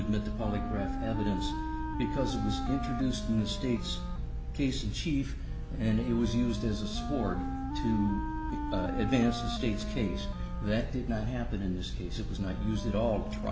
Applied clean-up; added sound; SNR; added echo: none; Wind instrument, woodwind instrument; 8 dB; none.